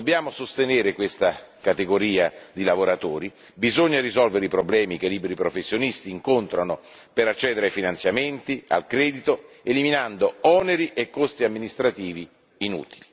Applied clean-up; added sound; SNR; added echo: none; none; none; none.